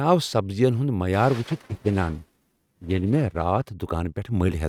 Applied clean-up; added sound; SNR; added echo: neural mask model RNNoise.